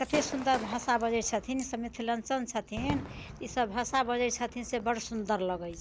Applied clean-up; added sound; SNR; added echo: none; Fireworks + Gunshot, gunfire / Fireworks; 12 dB; none.